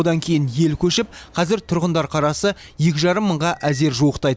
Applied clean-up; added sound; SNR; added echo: none; none; none; none.